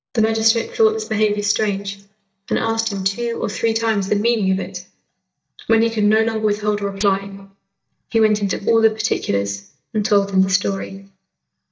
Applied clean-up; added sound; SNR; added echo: neural mask model DeepFilterNet 3.